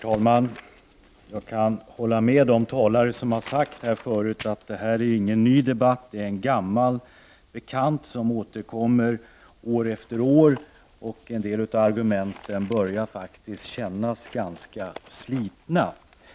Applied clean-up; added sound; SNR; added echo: none; none; none; none.